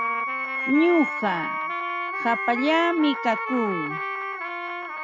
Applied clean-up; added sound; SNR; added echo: none; Trumpet + Wind instrument, woodwind instrument; 3 dB; none.